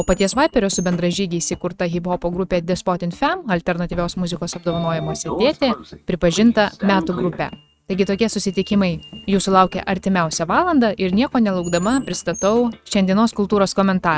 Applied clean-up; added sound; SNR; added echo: neural mask model RNNoise.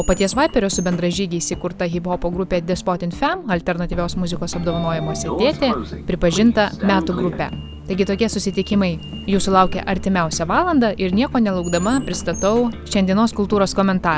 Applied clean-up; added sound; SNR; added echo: none; Sliding door; 15 dB; none.